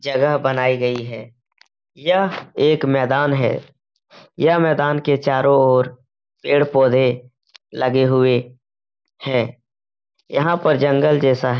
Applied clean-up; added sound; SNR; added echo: none; none; none; none.